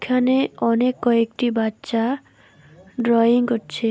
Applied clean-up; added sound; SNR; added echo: none; none; none; none.